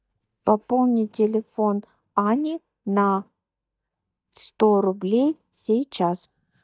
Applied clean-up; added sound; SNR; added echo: neural mask model DeepFilterNet 3.